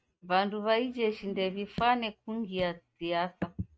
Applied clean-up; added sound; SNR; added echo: neural mask model RNNoise.